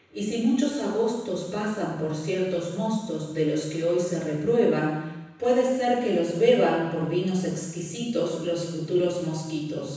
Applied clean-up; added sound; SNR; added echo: none; none; none; reverberation time 1.1 s.